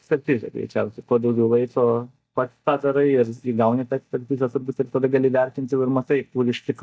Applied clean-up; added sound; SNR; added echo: neural mask model DeepFilterNet 3.